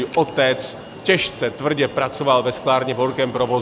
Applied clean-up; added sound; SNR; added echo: none; Alarm; 18 dB; none.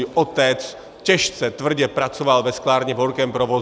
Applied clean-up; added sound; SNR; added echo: none; none; none; none.